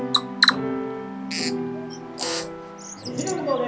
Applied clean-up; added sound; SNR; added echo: none; Bird vocalization, bird call, bird song; 0 dB; reverberation time 1.1 s.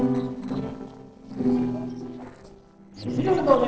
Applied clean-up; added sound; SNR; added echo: neural separator model SepFormer DNS4.